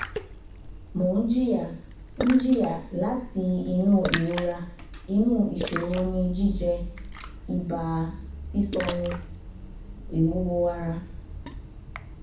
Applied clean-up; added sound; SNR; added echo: none; Splash, splatter; 9 dB; reverberation time 0.7 s.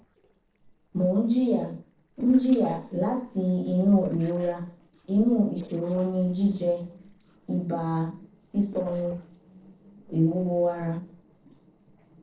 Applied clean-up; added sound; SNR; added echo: neural separator model SepFormer DNS4.